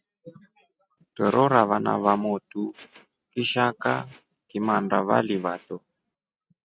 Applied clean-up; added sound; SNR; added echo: neural mask model RNNoise.